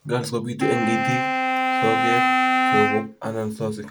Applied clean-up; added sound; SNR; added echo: none; Wind instrument, woodwind instrument; -3 dB; none.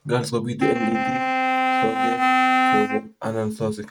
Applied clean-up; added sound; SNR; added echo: neural mask model RNNoise.